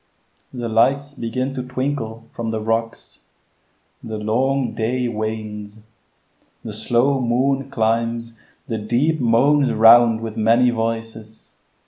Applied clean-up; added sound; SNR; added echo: none; none; none; none.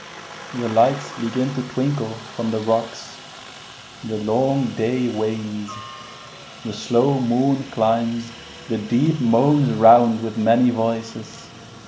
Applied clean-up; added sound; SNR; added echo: none; Aircraft; 17 dB; none.